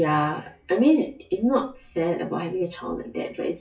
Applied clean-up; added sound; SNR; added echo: classical method WPE with log-MMSE.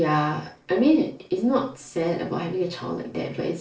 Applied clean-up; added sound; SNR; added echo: neural separator model SepFormer DNS4.